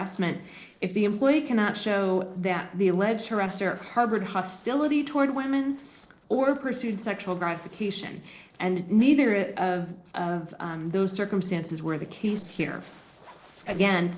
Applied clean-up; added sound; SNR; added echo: neural separator model SepFormer DNS4.